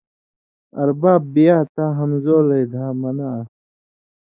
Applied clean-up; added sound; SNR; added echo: neural mask model Resemble Enhance denoiser.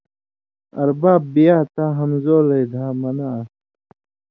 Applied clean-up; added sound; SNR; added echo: none; none; none; none.